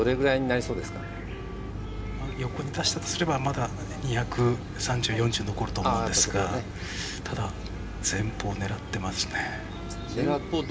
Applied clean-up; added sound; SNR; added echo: none; Wind instrument, woodwind instrument; 19 dB; reverberation time 0.3 s.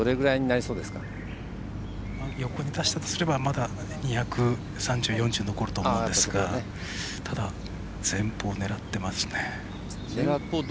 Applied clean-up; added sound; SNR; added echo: none; none; none; none.